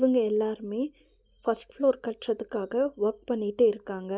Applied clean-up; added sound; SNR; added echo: none; none; none; none.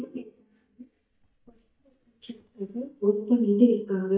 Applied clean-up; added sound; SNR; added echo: neural mask model DeepFilterNet 3.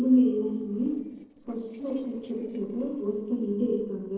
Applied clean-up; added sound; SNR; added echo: neural separator model SepFormer DNS4.